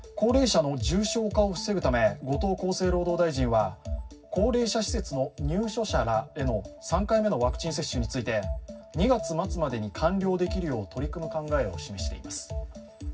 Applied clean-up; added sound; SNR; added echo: none; none; none; reverberation time 0.4 s.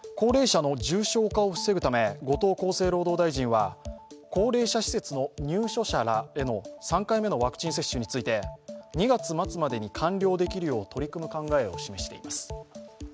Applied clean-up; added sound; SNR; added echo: none; none; none; none.